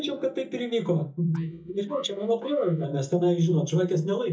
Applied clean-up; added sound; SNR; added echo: neural mask model DeepFilterNet 3.